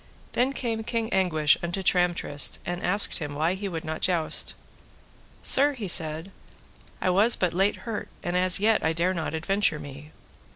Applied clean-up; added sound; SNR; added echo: none; none; none; none.